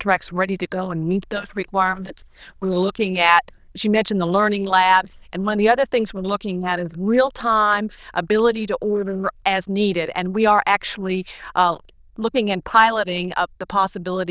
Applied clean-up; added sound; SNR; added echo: neural diffusion model UNIVERSE++.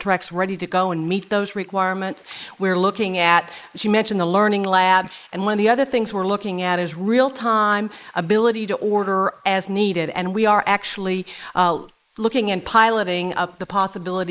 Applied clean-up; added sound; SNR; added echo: neural mask model Resemble Enhance denoiser.